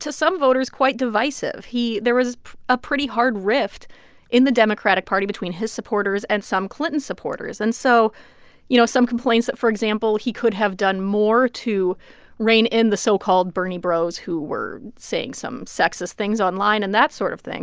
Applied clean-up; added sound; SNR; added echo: none; none; none; none.